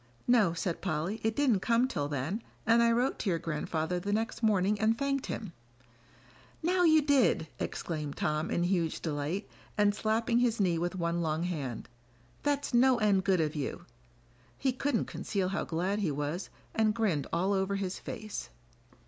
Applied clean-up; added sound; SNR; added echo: none; none; none; none.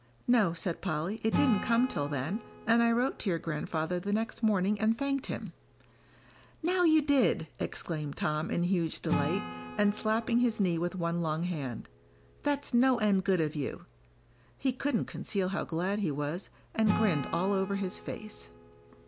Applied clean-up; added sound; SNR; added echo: none; Acoustic guitar / Strum; 12 dB; none.